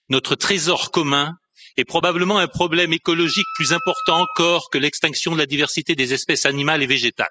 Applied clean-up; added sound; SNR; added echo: classical method spectral subtraction.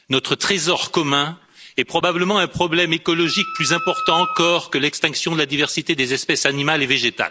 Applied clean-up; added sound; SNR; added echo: none; Wind instrument, woodwind instrument; 7 dB; none.